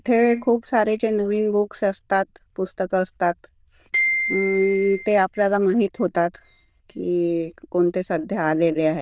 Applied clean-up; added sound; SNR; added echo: neural diffusion model UNIVERSE++.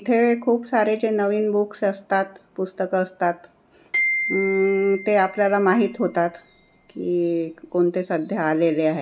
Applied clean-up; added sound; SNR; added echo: none; Glockenspiel; 8 dB; none.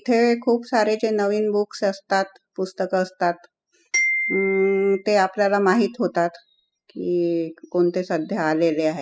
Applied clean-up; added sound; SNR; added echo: classical method spectral subtraction.